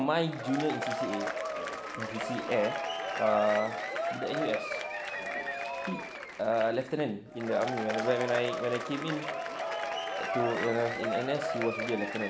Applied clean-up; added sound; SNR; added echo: none; Applause / Crowd / Cheering; 2 dB; none.